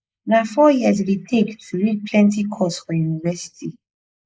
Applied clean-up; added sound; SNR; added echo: neural mask model Resemble Enhance denoiser.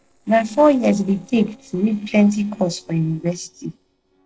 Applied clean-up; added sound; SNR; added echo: neural separator model SepFormer DNS4.